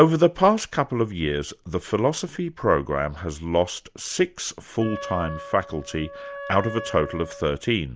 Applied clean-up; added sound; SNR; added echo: none; Wind instrument, woodwind instrument; 13 dB; none.